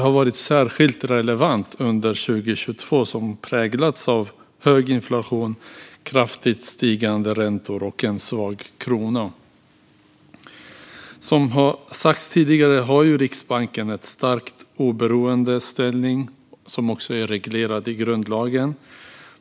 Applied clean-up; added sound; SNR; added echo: none; none; none; none.